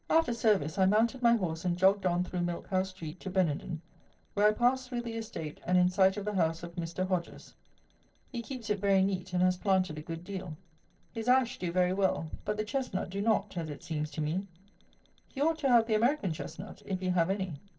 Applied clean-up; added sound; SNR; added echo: neural separator model SepFormer DNS4.